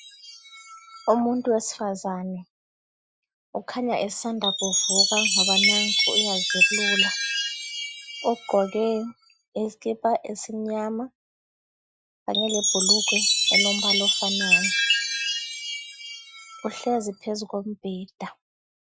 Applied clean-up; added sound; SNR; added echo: classical method Wiener filter.